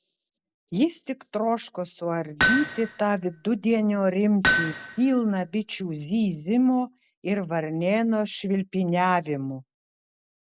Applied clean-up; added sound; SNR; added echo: none; Hammer; 2 dB; none.